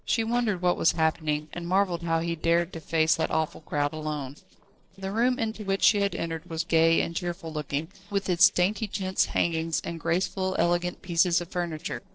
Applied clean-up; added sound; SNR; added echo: neural separator model SepFormer DNS4.